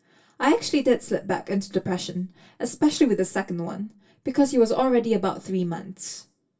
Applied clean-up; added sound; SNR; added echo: none; none; none; reverberation time 0.1 s.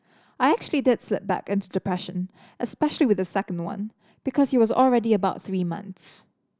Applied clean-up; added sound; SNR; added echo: none; none; none; none.